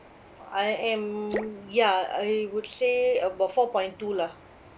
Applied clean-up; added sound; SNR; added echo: none; Drip / Splash, splatter; 13 dB; none.